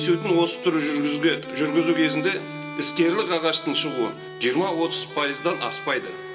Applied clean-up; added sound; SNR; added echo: none; Bowed string instrument; 10 dB; reverberation time 0.2 s.